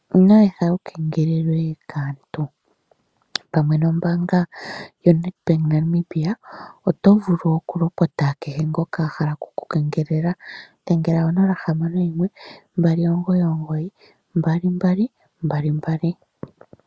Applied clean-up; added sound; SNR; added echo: none; none; none; none.